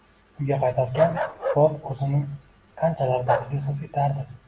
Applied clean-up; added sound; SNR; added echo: none; Bark; 7 dB; none.